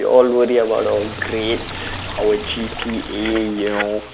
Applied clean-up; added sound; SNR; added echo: none; Liquid; 13 dB; none.